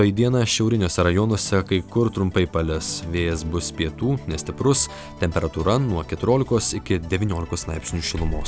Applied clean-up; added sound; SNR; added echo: none; none; none; none.